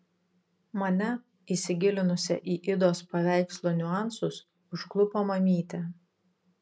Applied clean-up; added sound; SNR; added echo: none; none; none; none.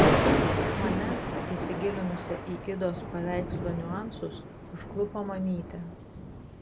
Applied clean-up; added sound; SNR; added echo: none; Thunder; -5 dB; none.